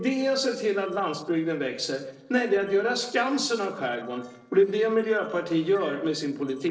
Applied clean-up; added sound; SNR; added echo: neural separator model SepFormer DNS4.